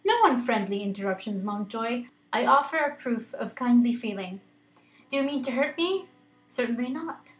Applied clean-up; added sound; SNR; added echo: none; none; none; none.